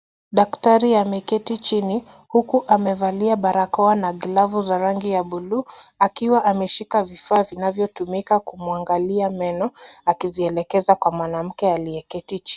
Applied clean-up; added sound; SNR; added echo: none; none; none; none.